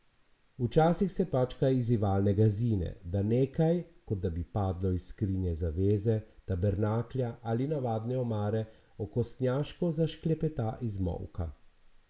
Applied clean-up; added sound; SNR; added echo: none; none; none; none.